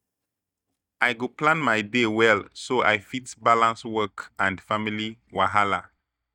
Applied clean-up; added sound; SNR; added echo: neural mask model DeepFilterNet 3.